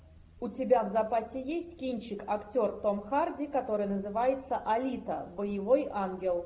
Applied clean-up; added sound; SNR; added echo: none; none; none; none.